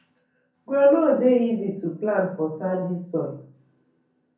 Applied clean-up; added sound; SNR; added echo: none; none; none; reverberation time 0.5 s.